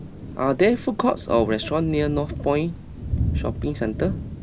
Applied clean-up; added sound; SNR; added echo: none; Thunder / Rain; 6 dB; none.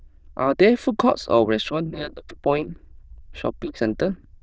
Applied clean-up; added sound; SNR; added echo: neural diffusion model UNIVERSE++.